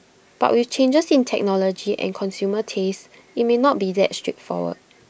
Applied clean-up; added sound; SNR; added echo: none; none; none; none.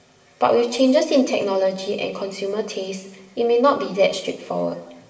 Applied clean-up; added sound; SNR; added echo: none; none; none; reverberation time 1.0 s.